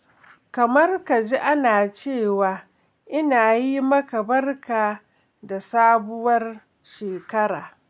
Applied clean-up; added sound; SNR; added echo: none; none; none; none.